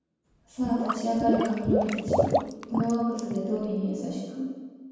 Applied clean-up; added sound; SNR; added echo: none; Liquid; 1 dB; reverberation time 1.2 s.